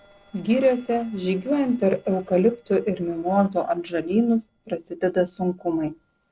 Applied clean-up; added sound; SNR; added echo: neural separator model SepFormer DNS4.